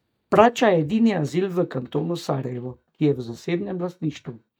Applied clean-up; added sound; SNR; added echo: neural mask model DeepFilterNet 3.